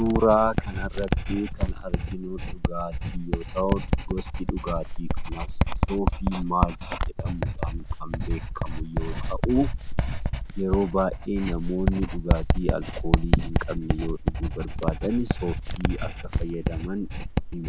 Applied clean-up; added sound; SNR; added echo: none; Writing; -2 dB; none.